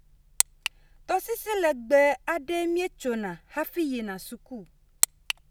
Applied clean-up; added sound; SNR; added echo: none; none; none; none.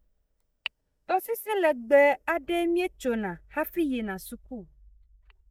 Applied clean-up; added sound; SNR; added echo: neural mask model DeepFilterNet 3.